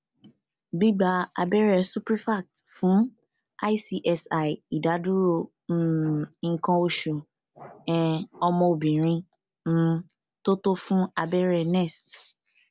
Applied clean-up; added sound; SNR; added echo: none; none; none; none.